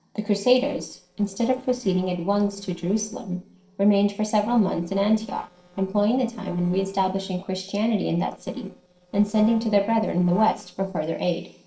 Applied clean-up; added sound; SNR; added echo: neural separator model SepFormer DNS4.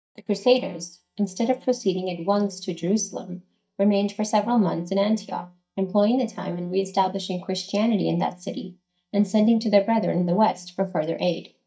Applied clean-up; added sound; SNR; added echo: neural mask model DeepFilterNet 3.